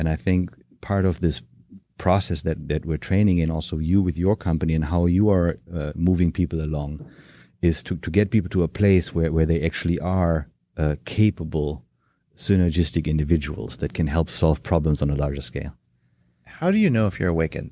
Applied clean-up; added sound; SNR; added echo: none; none; none; none.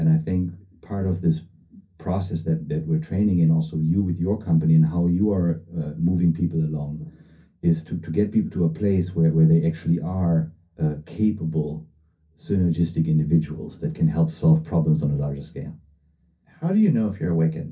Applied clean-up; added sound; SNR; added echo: none; none; none; reverberation time 0.3 s.